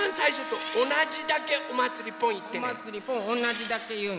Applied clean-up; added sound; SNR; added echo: none; Trumpet + Engine; 10 dB; none.